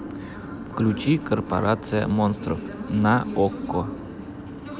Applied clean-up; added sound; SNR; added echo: none; none; none; none.